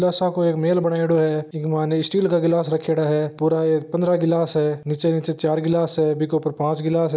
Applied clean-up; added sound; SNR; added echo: none; none; none; none.